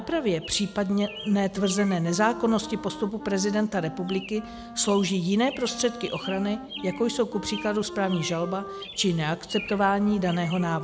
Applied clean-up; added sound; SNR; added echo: none; Wind instrument, woodwind instrument + Chirp, tweet; 13 dB; none.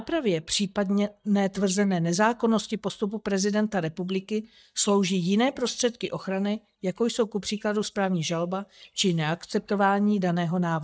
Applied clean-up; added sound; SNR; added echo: neural mask model DeepFilterNet 3.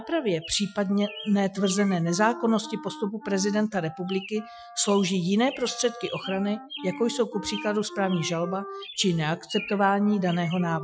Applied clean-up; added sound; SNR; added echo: classical method Wiener filter.